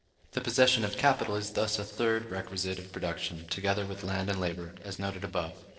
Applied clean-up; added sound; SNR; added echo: neural separator model SepFormer DNS4.